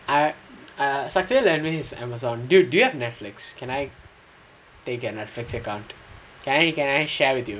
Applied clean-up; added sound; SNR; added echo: none; none; none; none.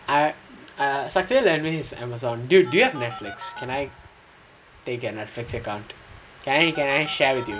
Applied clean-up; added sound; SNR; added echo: none; Telephone; 18 dB; none.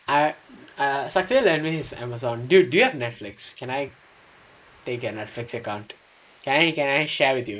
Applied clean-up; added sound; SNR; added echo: neural mask model Resemble Enhance denoiser.